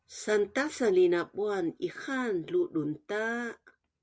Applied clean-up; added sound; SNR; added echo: none; none; none; none.